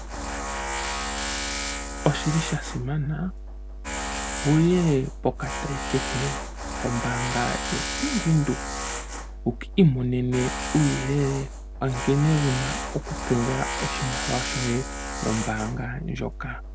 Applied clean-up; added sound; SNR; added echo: none; Tools; 5 dB; none.